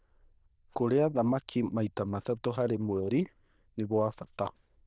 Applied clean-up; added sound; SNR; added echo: neural diffusion model UNIVERSE++.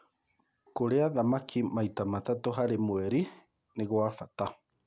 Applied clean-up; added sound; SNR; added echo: none; none; none; none.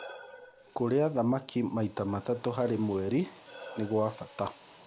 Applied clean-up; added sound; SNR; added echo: none; Drill + Breathing; 19 dB; none.